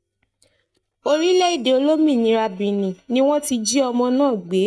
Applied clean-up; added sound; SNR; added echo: neural mask model DeepFilterNet 3.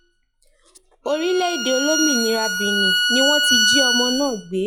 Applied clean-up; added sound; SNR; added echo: classical method log-MMSE.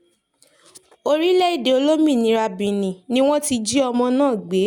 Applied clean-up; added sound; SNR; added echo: none; none; none; none.